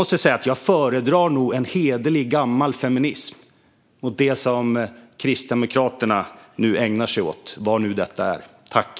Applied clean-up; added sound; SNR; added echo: none; none; none; none.